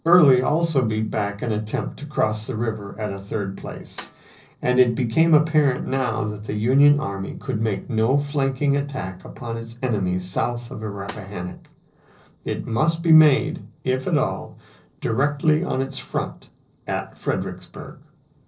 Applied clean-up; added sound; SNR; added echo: neural separator model SepFormer DNS4.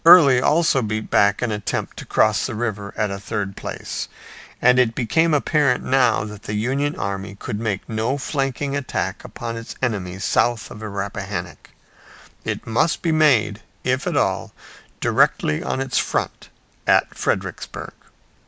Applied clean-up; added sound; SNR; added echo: none; none; none; none.